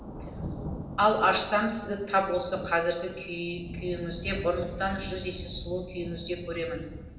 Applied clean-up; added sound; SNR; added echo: none; Thunder; 11 dB; reverberation time 0.9 s.